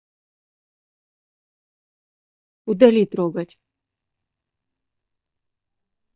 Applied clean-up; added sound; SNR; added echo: neural mask model DeepFilterNet 3.